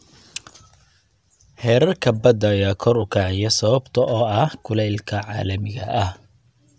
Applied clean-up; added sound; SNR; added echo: none; none; none; none.